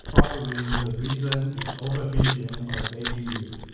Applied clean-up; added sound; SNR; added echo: none; Chewing, mastication; -2 dB; reverberation time 1.0 s.